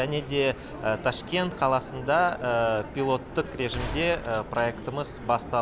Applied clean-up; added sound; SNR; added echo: none; Gunshot, gunfire; 11 dB; none.